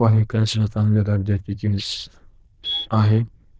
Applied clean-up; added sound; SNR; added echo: neural diffusion model UNIVERSE++.